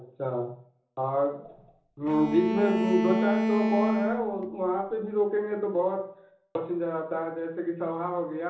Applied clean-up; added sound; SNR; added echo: none; Bowed string instrument; 0 dB; reverberation time 0.6 s.